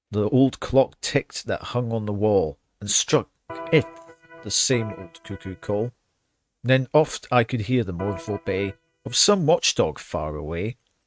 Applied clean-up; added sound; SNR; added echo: neural mask model RNNoise.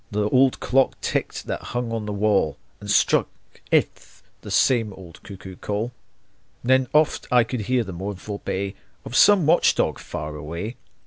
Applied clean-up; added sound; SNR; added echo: none; none; none; none.